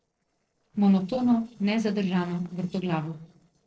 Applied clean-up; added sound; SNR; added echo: neural separator model SepFormer DNS4.